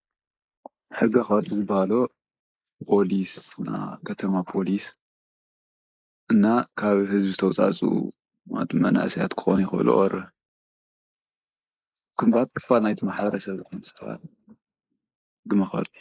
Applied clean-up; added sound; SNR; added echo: neural mask model Resemble Enhance denoiser.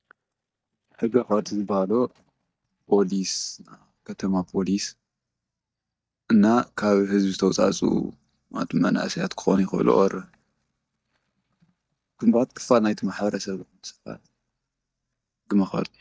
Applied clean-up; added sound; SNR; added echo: neural mask model DeepFilterNet 3.